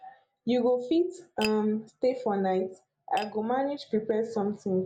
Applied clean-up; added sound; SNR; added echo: none; Tap; 19 dB; none.